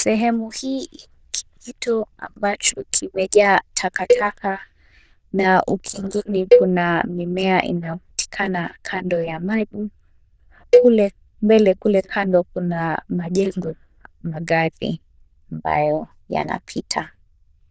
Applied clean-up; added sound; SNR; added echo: neural diffusion model UNIVERSE++.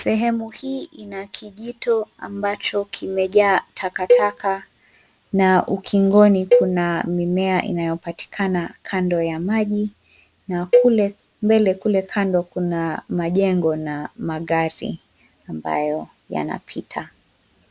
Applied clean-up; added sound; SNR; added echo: none; Cowbell; 2 dB; none.